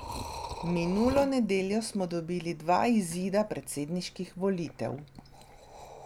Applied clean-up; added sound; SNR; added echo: none; Liquid; 13 dB; none.